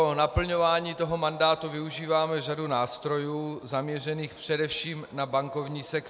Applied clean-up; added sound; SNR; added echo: none; none; none; none.